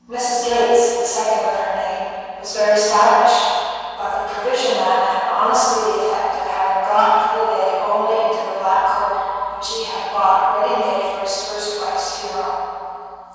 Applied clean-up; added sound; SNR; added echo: none; none; none; reverberation time 2.1 s.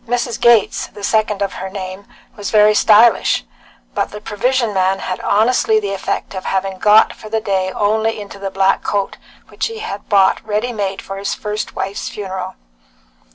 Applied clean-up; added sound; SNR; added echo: none; none; none; none.